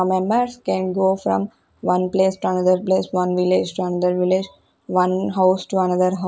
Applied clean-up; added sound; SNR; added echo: none; none; none; none.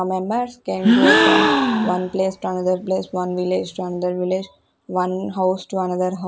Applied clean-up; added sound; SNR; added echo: none; Gasp; -3 dB; none.